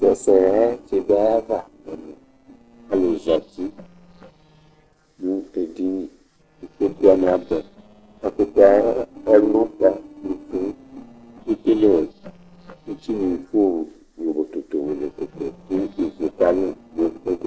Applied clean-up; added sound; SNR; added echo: neural separator model SepFormer DNS4.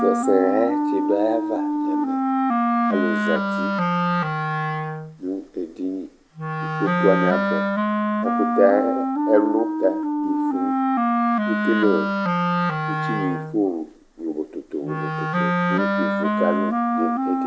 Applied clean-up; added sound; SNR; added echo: none; Wind instrument, woodwind instrument; -3 dB; none.